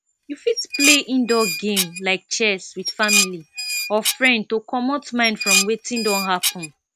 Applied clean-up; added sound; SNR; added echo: none; Dishes, pots, and pans; 2 dB; none.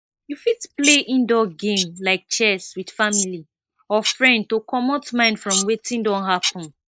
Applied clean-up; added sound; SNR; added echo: neural mask model Resemble Enhance denoiser.